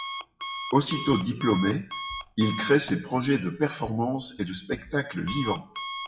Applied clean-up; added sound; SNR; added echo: classical method WPE with log-MMSE.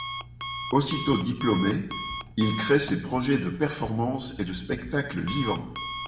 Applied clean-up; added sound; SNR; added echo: none; Alarm; 7 dB; reverberation time 0.8 s.